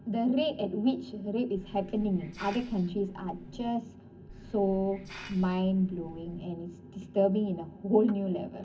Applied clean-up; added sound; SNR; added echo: none; Hiss; 18 dB; reverberation time 0.3 s.